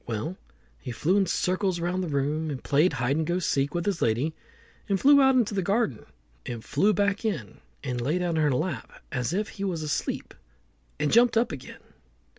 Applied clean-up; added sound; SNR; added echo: none; none; none; none.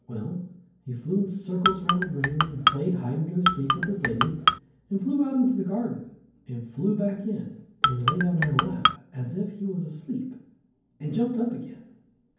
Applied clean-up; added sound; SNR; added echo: none; Marimba, xylophone; -3 dB; reverberation time 0.9 s.